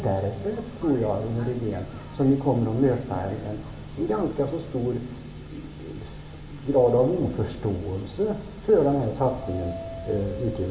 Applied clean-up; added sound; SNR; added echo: none; Subway, metro, underground; 19 dB; reverberation time 2.5 s.